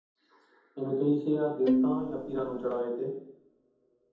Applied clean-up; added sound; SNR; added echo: none; Bowed string instrument; -3 dB; reverberation time 0.8 s.